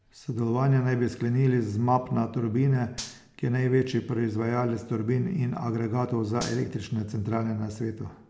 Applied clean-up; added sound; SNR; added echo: none; Gunshot, gunfire; 17 dB; none.